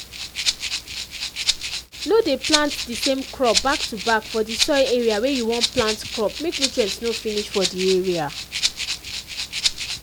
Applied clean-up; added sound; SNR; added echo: none; Rattle (instrument); 3 dB; none.